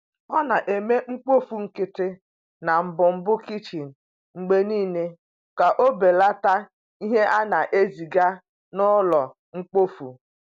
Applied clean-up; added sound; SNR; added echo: none; none; none; none.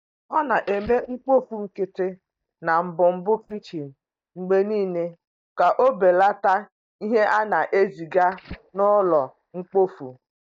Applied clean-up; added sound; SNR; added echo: neural mask model DeepFilterNet 3.